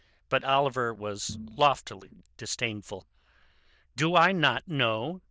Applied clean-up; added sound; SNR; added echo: neural diffusion model UNIVERSE++.